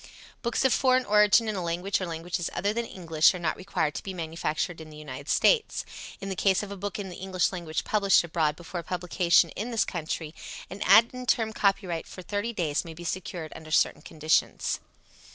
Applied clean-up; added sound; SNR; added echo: none; none; none; none.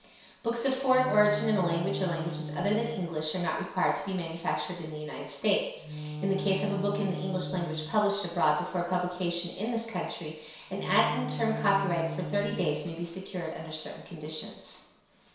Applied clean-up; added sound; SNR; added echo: none; Wind instrument, woodwind instrument; 10 dB; reverberation time 0.7 s.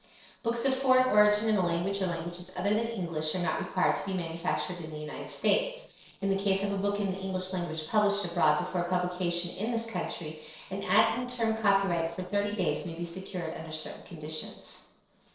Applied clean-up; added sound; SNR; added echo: neural separator model SepFormer DNS4.